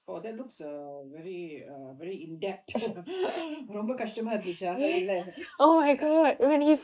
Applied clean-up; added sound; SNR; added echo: neural mask model Resemble Enhance denoiser.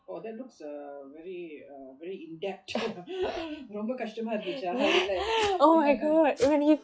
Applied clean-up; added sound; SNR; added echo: classical method log-MMSE.